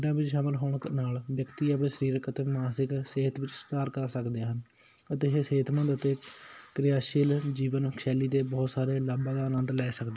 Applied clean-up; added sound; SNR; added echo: none; none; none; none.